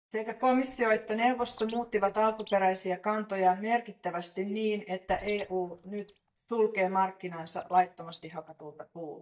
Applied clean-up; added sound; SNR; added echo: neural mask model DeepFilterNet 3.